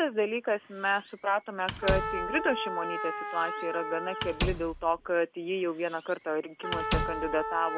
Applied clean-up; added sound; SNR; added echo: none; Trumpet + Squeak / Slam; 4 dB; none.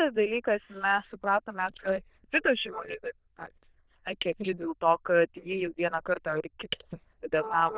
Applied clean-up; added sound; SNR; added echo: neural diffusion model UNIVERSE++.